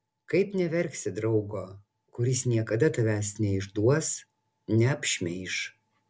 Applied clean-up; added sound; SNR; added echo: none; none; none; none.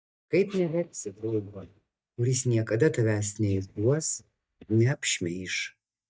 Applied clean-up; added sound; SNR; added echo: neural mask model DeepFilterNet 3.